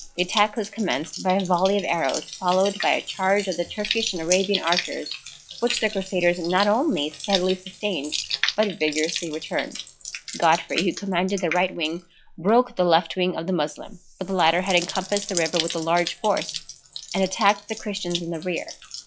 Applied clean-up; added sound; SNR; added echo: classical method log-MMSE.